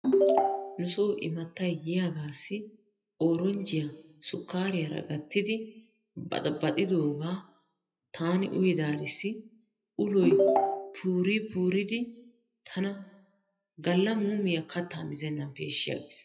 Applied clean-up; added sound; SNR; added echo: classical method WPE with log-MMSE.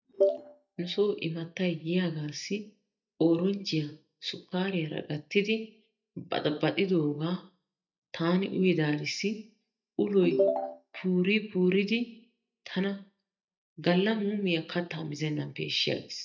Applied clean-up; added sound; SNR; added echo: neural mask model DeepFilterNet 3.